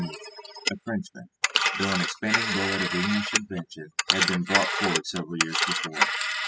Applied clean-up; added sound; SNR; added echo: classical method spectral subtraction.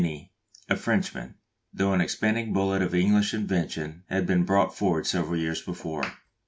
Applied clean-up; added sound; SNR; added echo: none; none; none; none.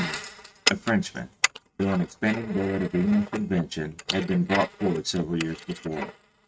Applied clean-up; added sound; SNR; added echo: neural mask model RNNoise.